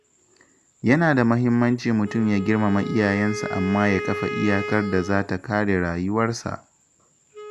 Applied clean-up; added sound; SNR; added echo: none; Wind instrument, woodwind instrument; 12 dB; none.